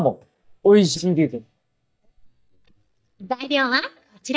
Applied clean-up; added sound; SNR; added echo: neural mask model DeepFilterNet 3.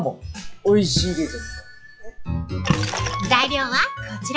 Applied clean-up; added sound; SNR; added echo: classical method log-MMSE.